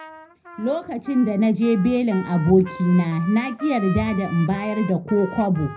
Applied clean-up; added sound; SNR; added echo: none; Trumpet; 17 dB; reverberation time 0.3 s.